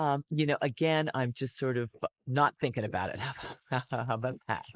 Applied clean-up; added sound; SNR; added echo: neural mask model Resemble Enhance denoiser.